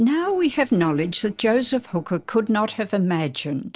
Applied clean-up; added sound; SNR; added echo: neural separator model SepFormer DNS4.